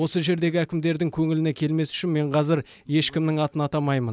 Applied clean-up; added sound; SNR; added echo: none; none; none; none.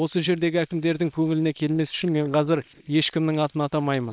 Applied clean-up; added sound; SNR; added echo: neural separator model SepFormer WHAM!.